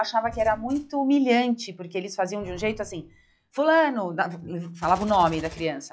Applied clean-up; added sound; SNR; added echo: classical method log-MMSE.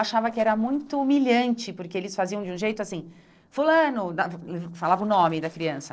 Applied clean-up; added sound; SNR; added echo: neural separator model SepFormer DNS4.